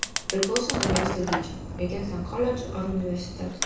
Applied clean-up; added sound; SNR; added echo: none; Fire; 1 dB; reverberation time 0.7 s.